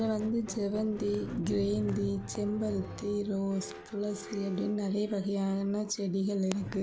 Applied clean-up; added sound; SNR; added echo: none; Squeak; 12 dB; none.